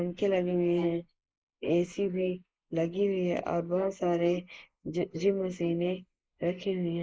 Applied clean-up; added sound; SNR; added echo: neural mask model Resemble Enhance denoiser.